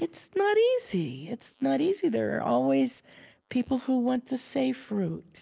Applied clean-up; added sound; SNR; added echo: neural mask model Resemble Enhance denoiser.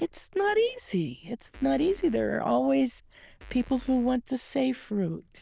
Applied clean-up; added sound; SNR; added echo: neural diffusion model UNIVERSE++.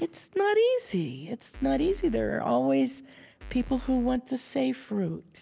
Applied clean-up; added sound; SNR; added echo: none; Bass drum / Keyboard (musical); 12 dB; none.